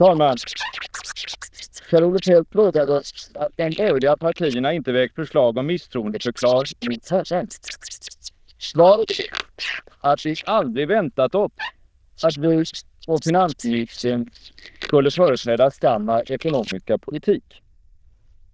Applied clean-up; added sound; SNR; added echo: neural diffusion model UNIVERSE++.